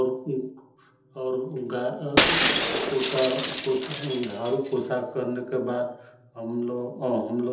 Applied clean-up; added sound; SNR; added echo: none; Shatter; -4 dB; reverberation time 1.2 s.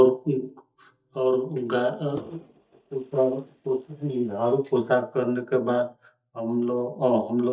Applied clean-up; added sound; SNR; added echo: neural mask model DeepFilterNet 3.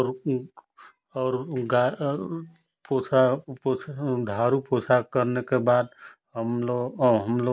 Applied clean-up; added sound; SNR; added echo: none; none; none; none.